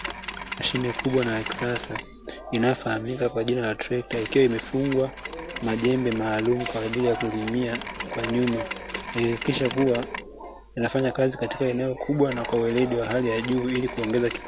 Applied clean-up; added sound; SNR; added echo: none; Mechanisms; 11 dB; none.